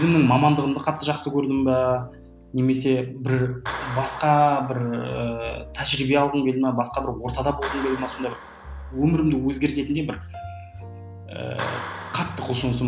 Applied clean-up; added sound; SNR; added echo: none; Clapping; 16 dB; none.